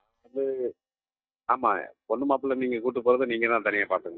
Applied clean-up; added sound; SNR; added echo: neural mask model DeepFilterNet 3.